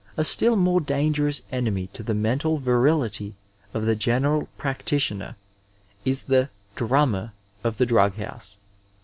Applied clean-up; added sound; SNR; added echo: none; none; none; none.